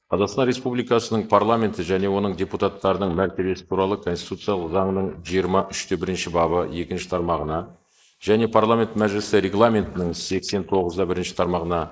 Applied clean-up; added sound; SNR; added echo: neural mask model Resemble Enhance denoiser.